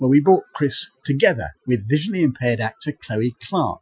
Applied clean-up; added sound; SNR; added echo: classical method Wiener filter.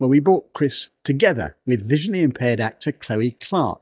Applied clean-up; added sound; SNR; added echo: neural mask model DeepFilterNet 3.